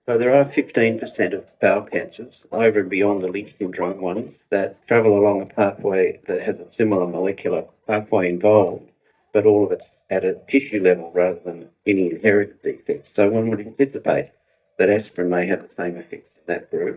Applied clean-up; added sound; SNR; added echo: neural mask model DeepFilterNet 3.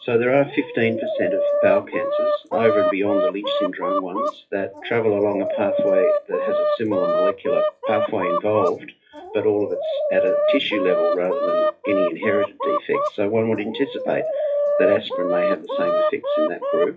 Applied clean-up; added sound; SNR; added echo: classical method WPE with log-MMSE.